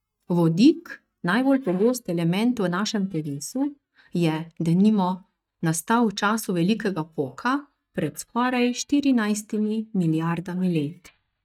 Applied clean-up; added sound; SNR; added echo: neural mask model DeepFilterNet 3.